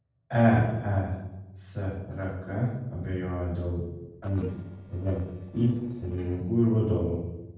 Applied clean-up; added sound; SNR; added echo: neural separator model SepFormer DNS4.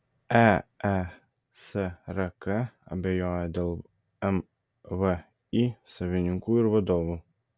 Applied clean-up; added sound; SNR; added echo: none; none; none; none.